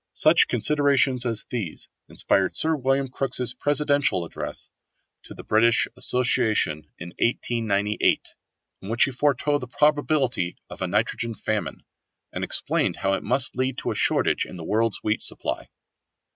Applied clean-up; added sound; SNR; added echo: none; none; none; none.